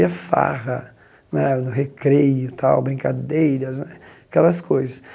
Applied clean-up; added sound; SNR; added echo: none; none; none; none.